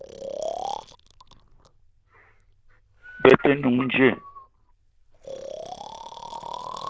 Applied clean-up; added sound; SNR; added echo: neural diffusion model UNIVERSE++.